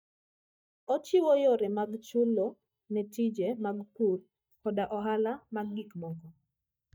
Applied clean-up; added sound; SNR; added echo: neural mask model DeepFilterNet 3.